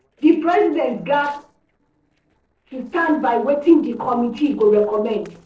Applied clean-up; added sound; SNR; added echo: neural separator model SepFormer DNS4.